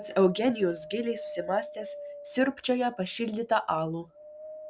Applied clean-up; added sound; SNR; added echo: none; Wind; 14 dB; none.